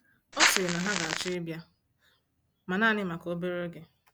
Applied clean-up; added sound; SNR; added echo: none; Crackle; -5 dB; none.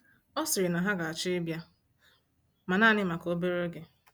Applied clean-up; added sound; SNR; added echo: none; none; none; none.